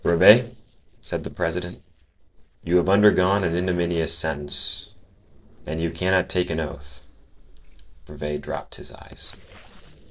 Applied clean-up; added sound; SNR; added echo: neural separator model SepFormer DNS4.